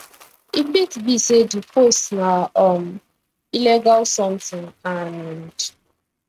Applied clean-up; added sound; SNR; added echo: neural mask model RNNoise.